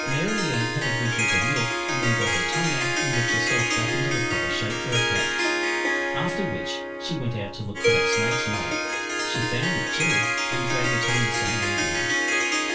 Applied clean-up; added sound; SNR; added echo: none; Harp; -5 dB; reverberation time 0.2 s.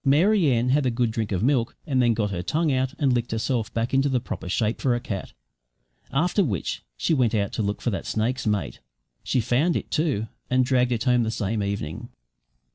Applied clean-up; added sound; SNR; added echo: none; none; none; none.